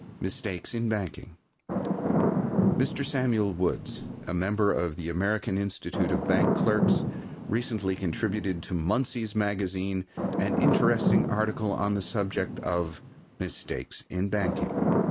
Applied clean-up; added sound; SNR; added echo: none; Thunder / Rain; 1 dB; none.